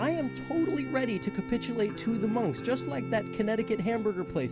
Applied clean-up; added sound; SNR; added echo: none; Bowed string instrument; 17 dB; none.